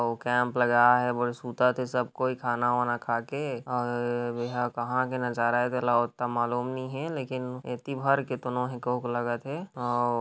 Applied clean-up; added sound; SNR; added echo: none; none; none; none.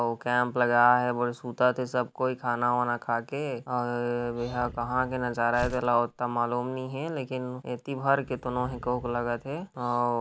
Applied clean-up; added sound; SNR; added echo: none; Animal + Tearing; 17 dB; none.